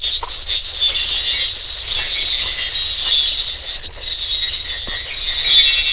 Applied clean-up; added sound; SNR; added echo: neural diffusion model UNIVERSE++.